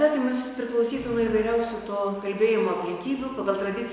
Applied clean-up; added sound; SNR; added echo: none; none; none; none.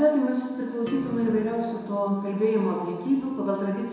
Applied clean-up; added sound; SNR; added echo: none; Acoustic guitar; 18 dB; reverberation time 0.6 s.